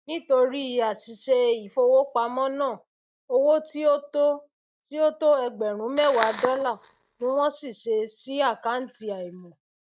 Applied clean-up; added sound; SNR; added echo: neural mask model DeepFilterNet 3.